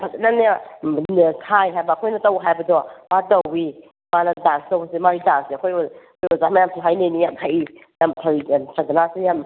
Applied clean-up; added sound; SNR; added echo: none; none; none; none.